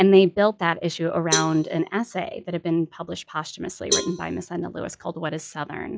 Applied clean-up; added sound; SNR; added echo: classical method log-MMSE.